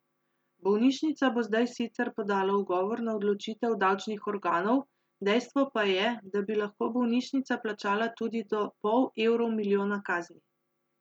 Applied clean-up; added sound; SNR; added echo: none; none; none; none.